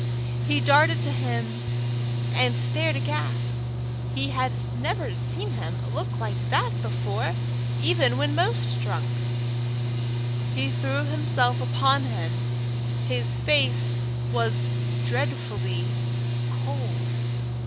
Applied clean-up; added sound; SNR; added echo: none; Mechanical fan / Engine; -4 dB; none.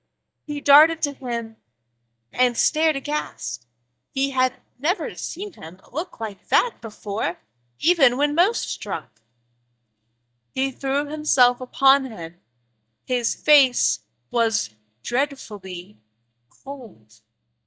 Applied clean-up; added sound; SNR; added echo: neural mask model DeepFilterNet 3.